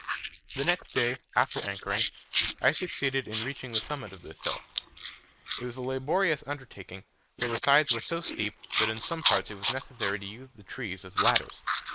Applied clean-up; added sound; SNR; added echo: neural mask model Resemble Enhance denoiser.